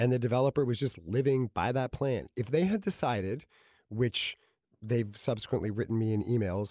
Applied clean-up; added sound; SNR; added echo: none; none; none; none.